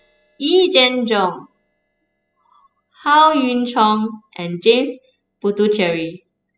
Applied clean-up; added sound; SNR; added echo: classical method spectral subtraction.